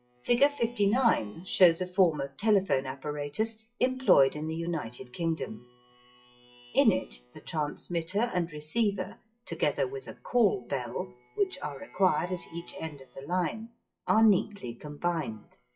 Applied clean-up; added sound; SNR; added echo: classical method WPE with log-MMSE.